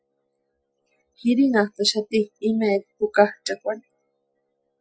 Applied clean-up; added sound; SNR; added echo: classical method Wiener filter.